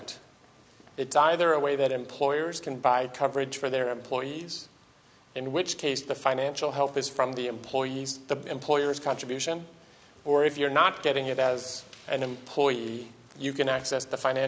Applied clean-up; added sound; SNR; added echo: none; none; none; none.